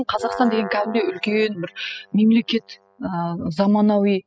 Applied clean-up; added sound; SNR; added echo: classical method spectral subtraction.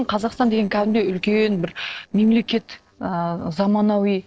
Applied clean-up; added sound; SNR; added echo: neural separator model SepFormer DNS4.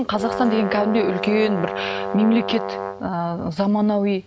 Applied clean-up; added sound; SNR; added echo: none; Brass instrument; 7 dB; none.